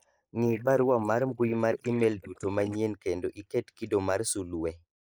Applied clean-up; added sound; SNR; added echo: neural mask model Resemble Enhance denoiser.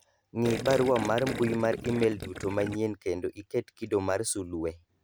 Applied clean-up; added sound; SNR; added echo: none; Gurgling; 7 dB; none.